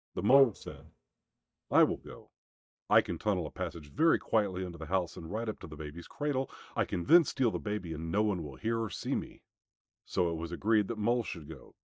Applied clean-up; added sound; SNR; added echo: neural mask model DeepFilterNet 3.